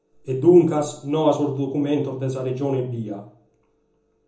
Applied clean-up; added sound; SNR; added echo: none; none; none; reverberation time 0.7 s.